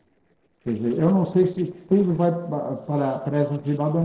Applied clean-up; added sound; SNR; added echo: neural separator model SepFormer DNS4.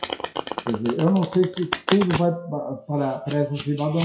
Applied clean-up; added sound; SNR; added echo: classical method WPE with log-MMSE.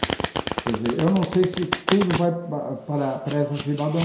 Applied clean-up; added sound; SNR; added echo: none; Domestic sounds, home sounds; 5 dB; reverberation time 0.7 s.